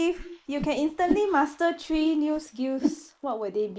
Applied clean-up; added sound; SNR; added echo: neural mask model Resemble Enhance denoiser.